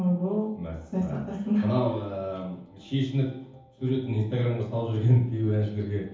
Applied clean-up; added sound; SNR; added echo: none; none; none; reverberation time 0.7 s.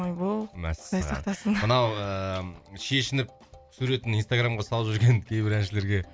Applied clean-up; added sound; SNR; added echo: none; none; none; none.